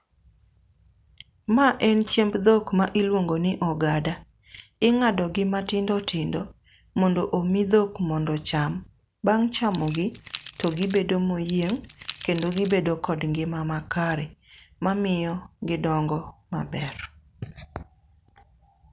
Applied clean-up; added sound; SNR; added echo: none; Rattle / Keys jangling; 16 dB; none.